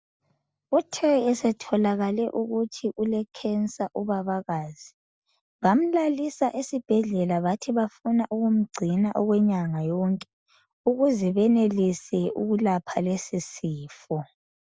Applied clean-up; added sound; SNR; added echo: none; none; none; none.